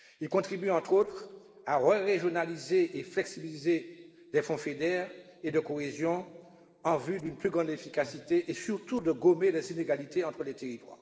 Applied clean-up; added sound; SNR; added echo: neural separator model SepFormer DNS4.